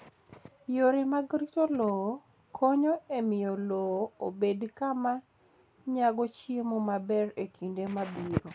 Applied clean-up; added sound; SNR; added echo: none; none; none; none.